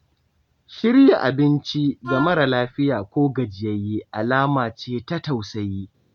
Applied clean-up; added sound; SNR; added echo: none; Wind instrument, woodwind instrument; 11 dB; none.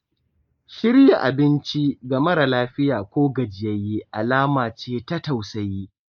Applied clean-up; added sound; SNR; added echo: neural mask model Resemble Enhance denoiser.